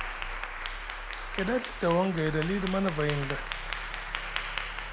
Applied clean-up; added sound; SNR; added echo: none; Growling + Applause / Clapping; 4 dB; none.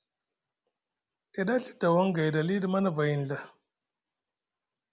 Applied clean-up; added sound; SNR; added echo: none; none; none; none.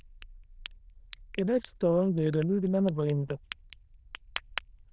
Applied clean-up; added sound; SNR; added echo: neural diffusion model UNIVERSE++.